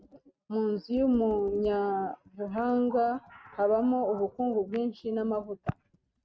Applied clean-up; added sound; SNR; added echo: neural mask model RNNoise.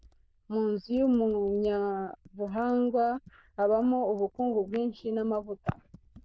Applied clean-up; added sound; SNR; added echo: neural diffusion model UNIVERSE++.